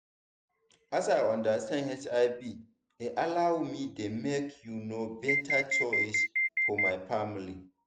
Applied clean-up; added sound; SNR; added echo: none; Alarm; -3 dB; none.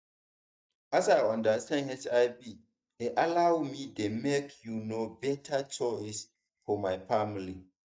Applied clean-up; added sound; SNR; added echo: neural mask model DeepFilterNet 3.